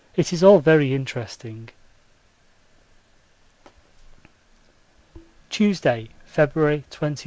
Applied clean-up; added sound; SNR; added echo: none; none; none; none.